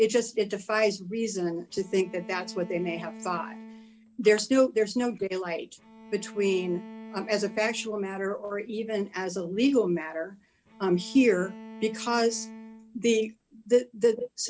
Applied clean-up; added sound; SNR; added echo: none; Bowed string instrument; 18 dB; none.